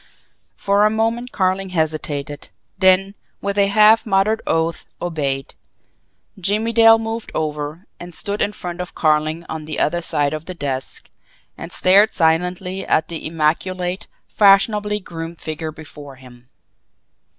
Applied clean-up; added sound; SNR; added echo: none; none; none; none.